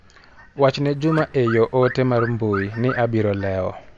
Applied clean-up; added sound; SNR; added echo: none; Alarm / Car; 12 dB; none.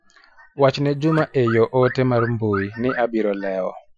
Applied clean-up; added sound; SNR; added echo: classical method Wiener filter.